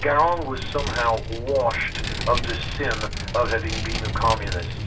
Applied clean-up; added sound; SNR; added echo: none; Vehicle; 4 dB; reverberation time 0.2 s.